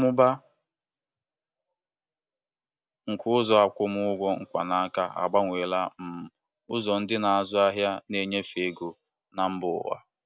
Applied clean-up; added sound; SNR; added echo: none; none; none; none.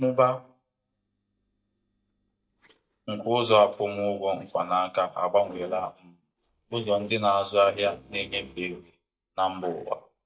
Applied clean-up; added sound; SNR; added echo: neural mask model DeepFilterNet 3.